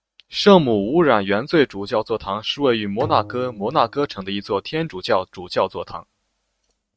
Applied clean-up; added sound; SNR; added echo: neural mask model RNNoise.